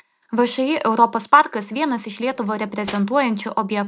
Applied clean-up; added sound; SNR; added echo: none; Cutlery, silverware; 19 dB; none.